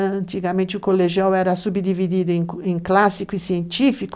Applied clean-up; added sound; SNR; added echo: none; none; none; none.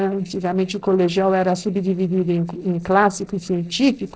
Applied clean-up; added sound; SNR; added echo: neural separator model SepFormer DNS4.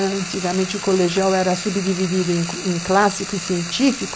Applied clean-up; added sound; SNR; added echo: none; Frying (food); 10 dB; none.